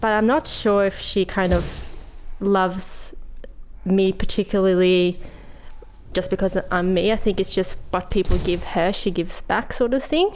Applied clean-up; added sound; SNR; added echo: none; Slam; 15 dB; none.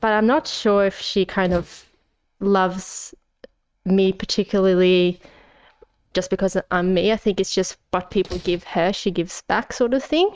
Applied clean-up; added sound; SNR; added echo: neural mask model RNNoise.